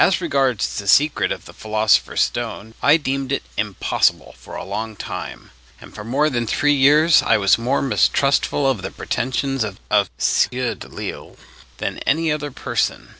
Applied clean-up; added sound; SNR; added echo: none; none; none; none.